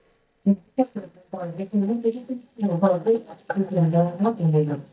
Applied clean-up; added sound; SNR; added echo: neural mask model DeepFilterNet 3.